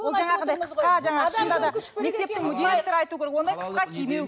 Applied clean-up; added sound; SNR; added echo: none; none; none; none.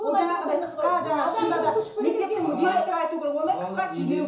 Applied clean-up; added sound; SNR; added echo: none; none; none; reverberation time 0.7 s.